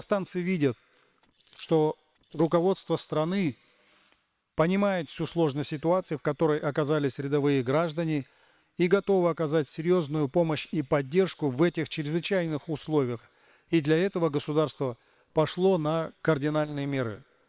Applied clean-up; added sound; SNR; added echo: neural separator model SepFormer WHAM!.